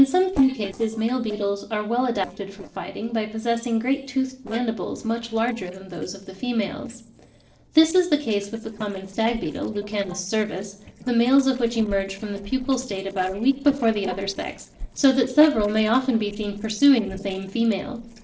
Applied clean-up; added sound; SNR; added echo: neural separator model SepFormer DNS4.